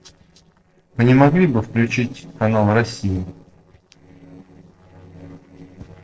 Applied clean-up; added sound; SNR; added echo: neural separator model SepFormer DNS4.